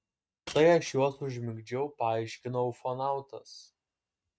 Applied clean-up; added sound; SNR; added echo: neural mask model RNNoise.